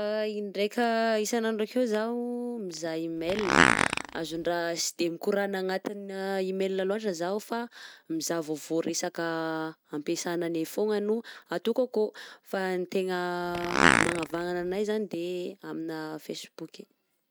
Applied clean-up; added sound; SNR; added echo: neural mask model RNNoise.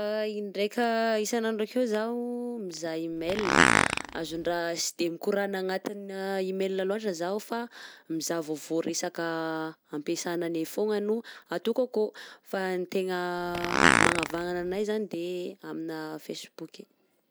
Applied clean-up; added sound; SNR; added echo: none; Fart; -5 dB; none.